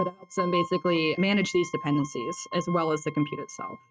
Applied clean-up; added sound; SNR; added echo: neural mask model RNNoise.